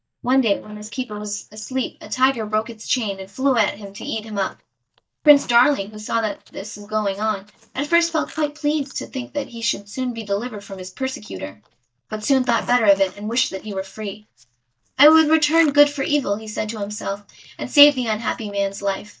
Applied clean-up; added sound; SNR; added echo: neural mask model DeepFilterNet 3.